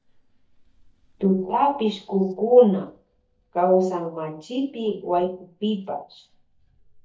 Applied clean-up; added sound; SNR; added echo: neural mask model DeepFilterNet 3.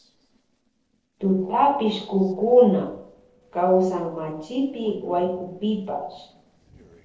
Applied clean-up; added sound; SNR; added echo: neural separator model SepFormer DNS4.